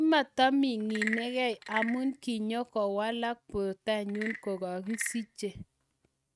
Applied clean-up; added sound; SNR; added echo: neural mask model RNNoise.